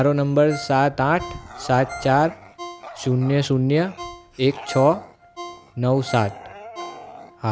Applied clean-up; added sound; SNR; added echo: none; Ringtone + Bark / Growling; 16 dB; none.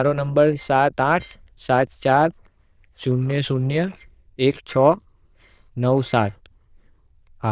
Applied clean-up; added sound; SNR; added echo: neural diffusion model UNIVERSE++.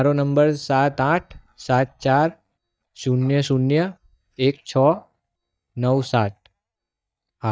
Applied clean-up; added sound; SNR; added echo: neural mask model DeepFilterNet 3.